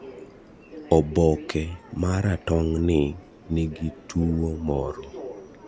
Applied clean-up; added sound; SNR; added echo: none; Subway, metro, underground; 16 dB; none.